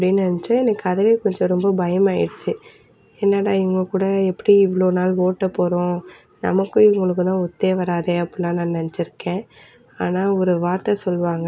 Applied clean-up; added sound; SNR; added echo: none; none; none; none.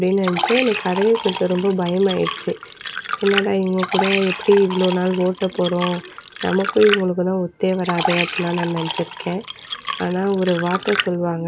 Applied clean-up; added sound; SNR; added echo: none; Fill (with liquid); 6 dB; none.